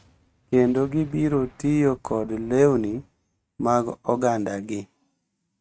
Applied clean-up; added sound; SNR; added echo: neural mask model RNNoise.